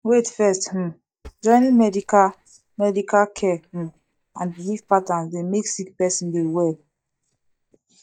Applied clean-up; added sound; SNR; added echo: neural mask model DeepFilterNet 3.